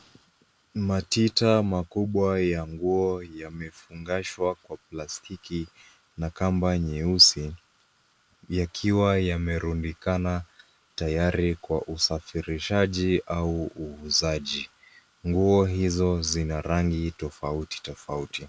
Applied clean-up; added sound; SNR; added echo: none; none; none; none.